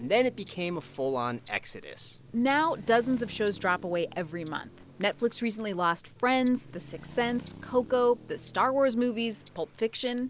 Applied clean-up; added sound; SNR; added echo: none; Tick-tock + Traffic noise, roadway noise; 15 dB; none.